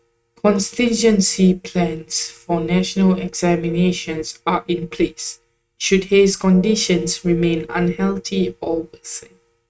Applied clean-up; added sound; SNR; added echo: neural mask model RNNoise.